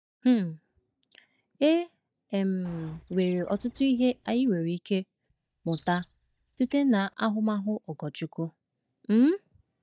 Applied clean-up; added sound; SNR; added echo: neural mask model DeepFilterNet 3.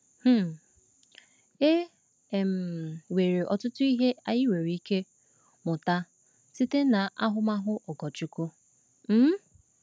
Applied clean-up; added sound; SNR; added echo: none; none; none; none.